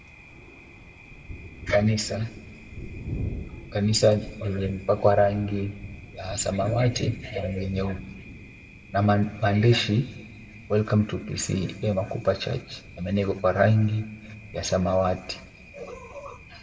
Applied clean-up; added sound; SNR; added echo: none; Thunder; 14 dB; reverberation time 1.1 s.